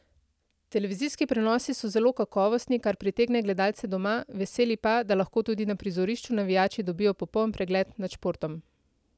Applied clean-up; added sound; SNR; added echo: none; none; none; none.